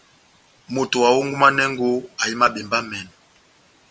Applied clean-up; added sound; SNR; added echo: none; none; none; none.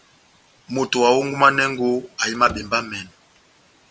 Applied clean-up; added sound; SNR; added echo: none; Slam / Wood; 18 dB; none.